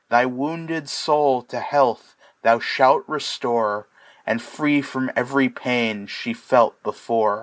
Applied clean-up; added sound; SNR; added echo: none; none; none; none.